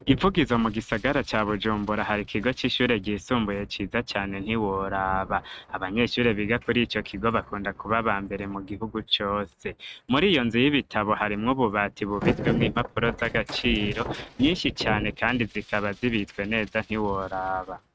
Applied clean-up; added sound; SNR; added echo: neural mask model RNNoise.